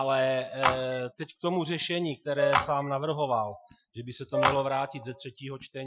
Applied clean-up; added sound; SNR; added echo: classical method Wiener filter.